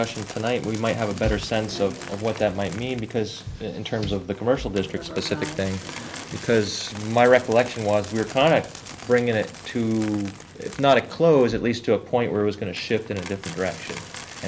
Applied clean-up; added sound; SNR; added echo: none; Coin (dropping); 18 dB; none.